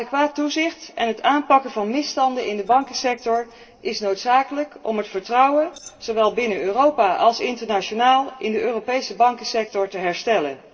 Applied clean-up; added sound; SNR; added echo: neural separator model SepFormer DNS4.